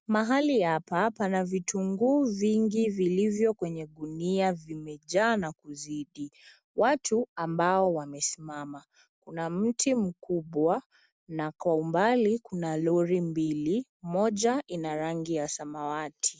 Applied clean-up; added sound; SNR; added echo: none; none; none; none.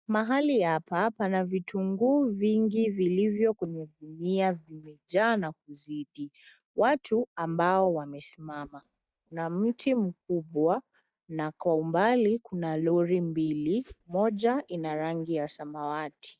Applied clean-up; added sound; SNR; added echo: neural mask model DeepFilterNet 3.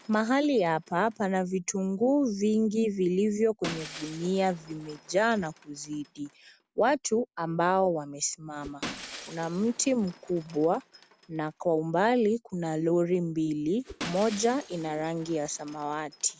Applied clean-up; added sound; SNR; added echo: none; Shatter + Whoosh, swoosh, swish; 19 dB; none.